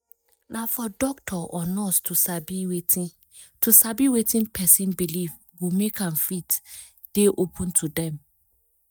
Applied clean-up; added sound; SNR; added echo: neural mask model DeepFilterNet 3.